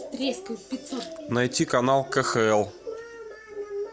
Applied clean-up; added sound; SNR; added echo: none; none; none; none.